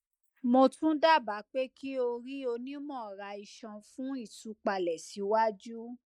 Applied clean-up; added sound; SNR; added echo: neural mask model Resemble Enhance denoiser.